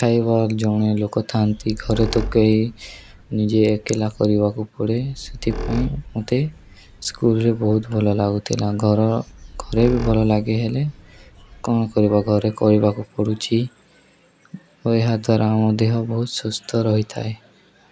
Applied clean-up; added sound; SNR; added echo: none; Squeak; 12 dB; none.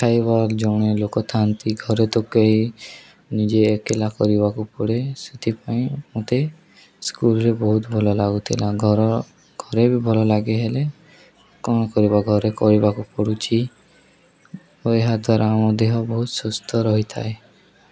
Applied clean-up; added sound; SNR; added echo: none; none; none; none.